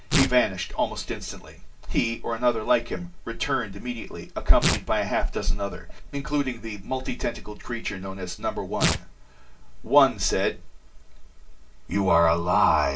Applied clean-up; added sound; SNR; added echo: none; Tearing; 8 dB; reverberation time 0.2 s.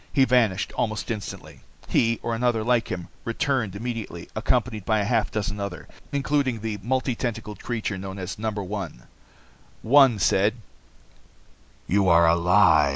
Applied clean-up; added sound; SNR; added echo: none; none; none; none.